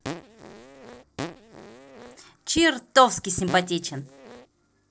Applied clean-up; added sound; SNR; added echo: neural separator model SepFormer DNS4.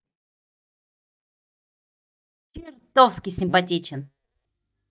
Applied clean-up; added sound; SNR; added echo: neural mask model DeepFilterNet 3.